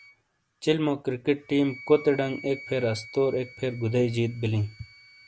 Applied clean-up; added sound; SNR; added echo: none; Wind instrument, woodwind instrument; 20 dB; none.